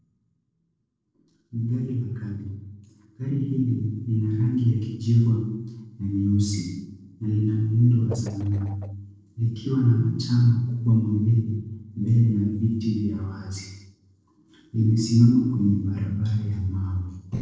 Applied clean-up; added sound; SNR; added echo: neural separator model SepFormer DNS4.